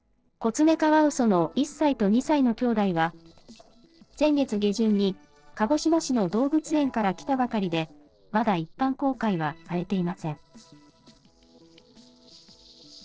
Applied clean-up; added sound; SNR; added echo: neural separator model SepFormer DNS4.